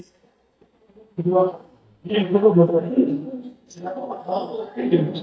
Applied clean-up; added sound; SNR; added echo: neural mask model DeepFilterNet 3.